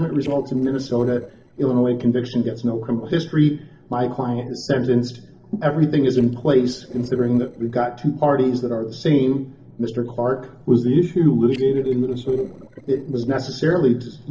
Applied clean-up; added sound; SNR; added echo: neural separator model SepFormer DNS4.